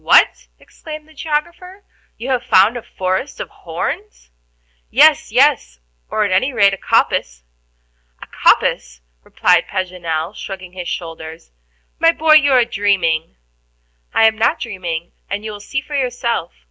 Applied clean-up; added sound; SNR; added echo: none; none; none; none.